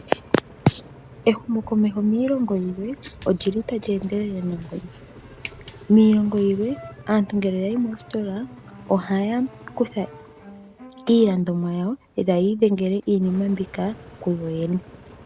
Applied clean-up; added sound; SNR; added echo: none; Engine + Walk, footsteps; 19 dB; none.